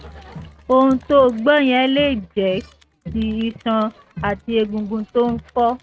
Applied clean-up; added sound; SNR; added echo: neural mask model RNNoise.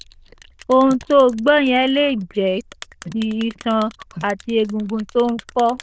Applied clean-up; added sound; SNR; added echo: neural diffusion model UNIVERSE++.